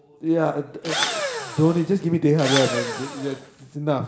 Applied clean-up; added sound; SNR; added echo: none; Engine / Drill; 5 dB; reverberation time 2.0 s.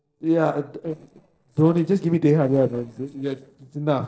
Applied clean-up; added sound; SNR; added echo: neural separator model SepFormer DNS4.